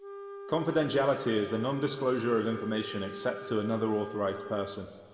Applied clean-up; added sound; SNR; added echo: none; Wind instrument, woodwind instrument; 12 dB; reverberation time 1.7 s.